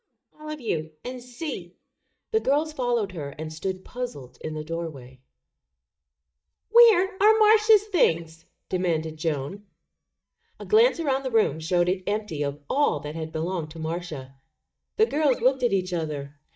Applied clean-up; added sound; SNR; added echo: neural mask model DeepFilterNet 3.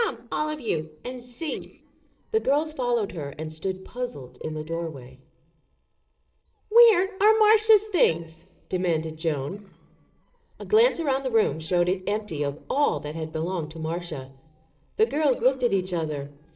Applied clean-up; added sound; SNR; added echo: neural separator model SepFormer DNS4.